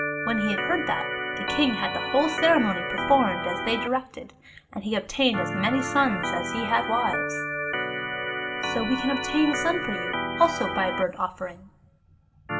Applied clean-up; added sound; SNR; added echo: none; Organ; 4 dB; reverberation time 0.4 s.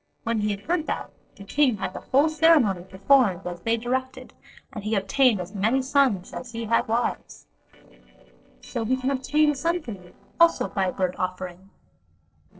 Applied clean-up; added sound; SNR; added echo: neural separator model SepFormer DNS4.